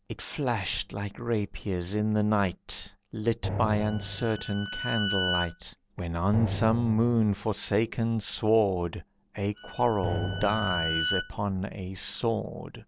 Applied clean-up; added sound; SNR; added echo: none; Bowed string instrument + Drum; 5 dB; none.